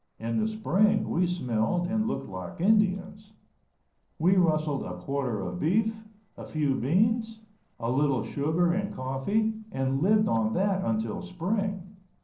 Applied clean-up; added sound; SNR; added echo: neural separator model SepFormer DNS4.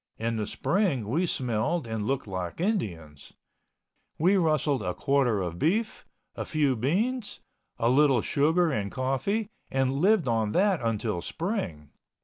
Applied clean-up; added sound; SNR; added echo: none; none; none; none.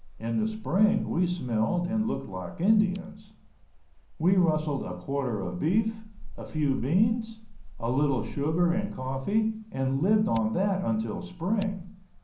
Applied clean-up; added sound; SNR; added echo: none; Fire; 14 dB; reverberation time 0.6 s.